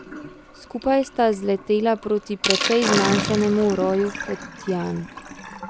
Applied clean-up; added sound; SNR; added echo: none; Sink (filling or washing); 6 dB; none.